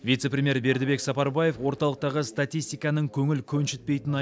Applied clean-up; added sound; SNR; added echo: none; none; none; none.